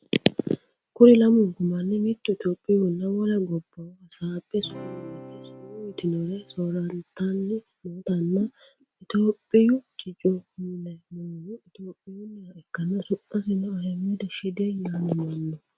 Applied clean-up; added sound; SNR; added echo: none; Acoustic guitar / Strum; 17 dB; none.